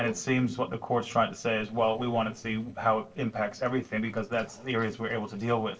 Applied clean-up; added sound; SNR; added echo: neural separator model SepFormer DNS4.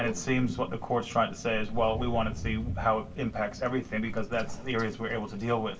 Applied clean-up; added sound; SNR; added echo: none; Crow; 6 dB; reverberation time 0.2 s.